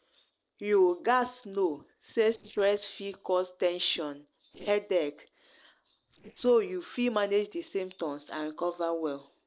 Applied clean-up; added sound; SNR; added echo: neural separator model SepFormer DNS4.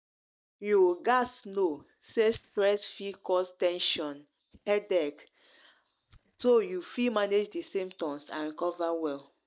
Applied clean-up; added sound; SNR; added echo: neural mask model DeepFilterNet 3.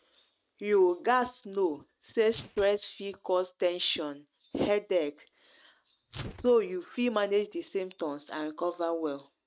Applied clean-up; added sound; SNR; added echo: neural mask model RNNoise.